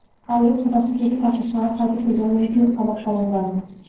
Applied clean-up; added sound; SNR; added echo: neural separator model SepFormer DNS4.